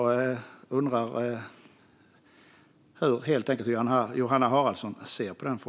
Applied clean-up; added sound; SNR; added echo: none; none; none; none.